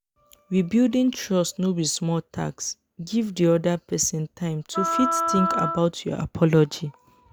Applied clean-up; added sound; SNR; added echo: none; Wind instrument, woodwind instrument; 3 dB; none.